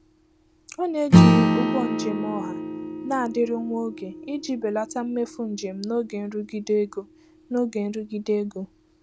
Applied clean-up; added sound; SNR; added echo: none; Acoustic guitar / Strum; -3 dB; none.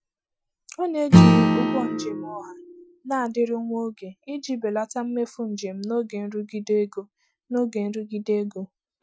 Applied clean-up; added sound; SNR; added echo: classical method Wiener filter.